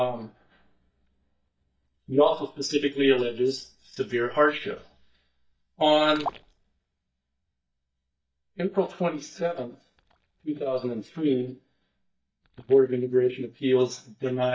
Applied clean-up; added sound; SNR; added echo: neural mask model DeepFilterNet 3.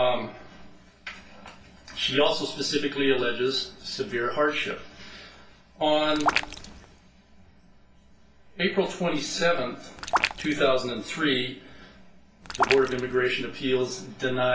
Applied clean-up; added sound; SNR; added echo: none; Raindrop; 3 dB; reverberation time 0.3 s.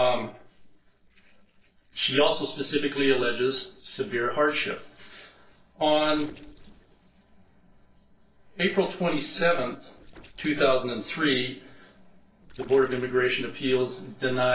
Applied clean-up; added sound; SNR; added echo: neural separator model SepFormer DNS4.